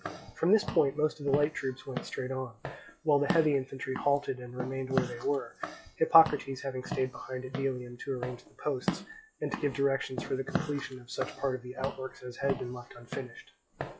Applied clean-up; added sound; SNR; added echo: classical method log-MMSE.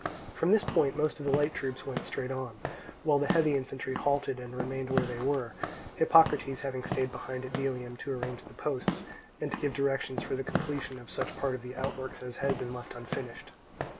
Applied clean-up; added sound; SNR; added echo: none; Walk, footsteps / Siren; 7 dB; none.